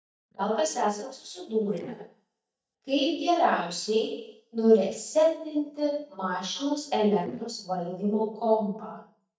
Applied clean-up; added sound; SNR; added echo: neural mask model DeepFilterNet 3.